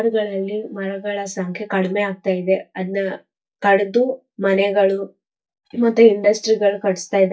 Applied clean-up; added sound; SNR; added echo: neural mask model DeepFilterNet 3.